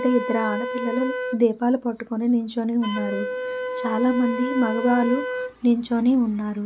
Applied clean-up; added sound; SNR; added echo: none; Wind instrument, woodwind instrument; 7 dB; none.